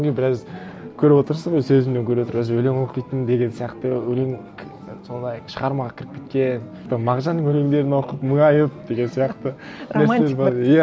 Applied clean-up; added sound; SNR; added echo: none; none; none; none.